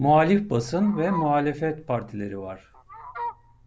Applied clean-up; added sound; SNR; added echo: none; Fowl; 15 dB; none.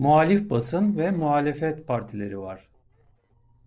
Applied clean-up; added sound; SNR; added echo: neural separator model SepFormer DNS4.